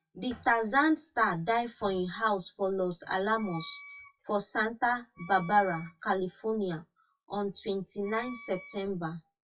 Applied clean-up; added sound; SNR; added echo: classical method WPE with log-MMSE.